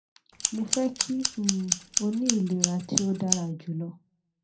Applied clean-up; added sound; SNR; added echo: none; Scissors; 0 dB; reverberation time 0.2 s.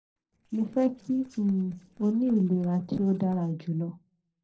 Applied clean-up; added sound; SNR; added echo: neural separator model SepFormer DNS4.